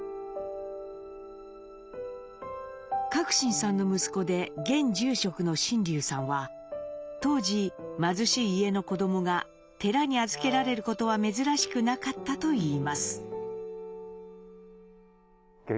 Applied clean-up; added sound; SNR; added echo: none; Brass instrument; 13 dB; none.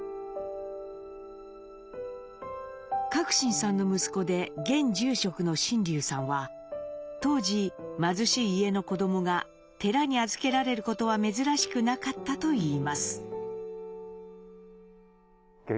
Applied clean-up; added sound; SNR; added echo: none; none; none; none.